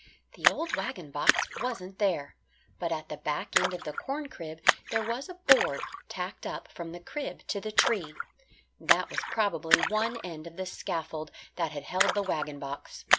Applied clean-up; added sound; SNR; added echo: none; Splash, splatter; 0 dB; none.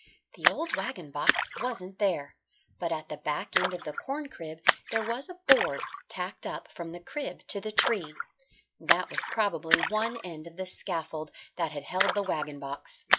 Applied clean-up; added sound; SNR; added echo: classical method log-MMSE.